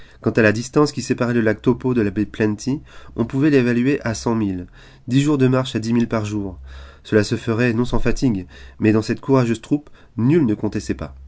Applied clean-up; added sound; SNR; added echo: none; none; none; none.